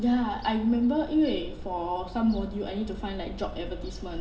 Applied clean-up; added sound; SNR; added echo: none; Gull, seagull / Fowl; 11 dB; reverberation time 1.4 s.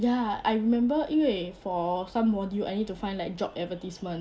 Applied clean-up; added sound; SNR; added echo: none; none; none; none.